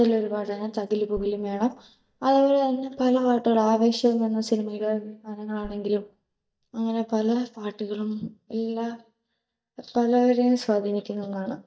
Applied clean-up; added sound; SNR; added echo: neural mask model DeepFilterNet 3.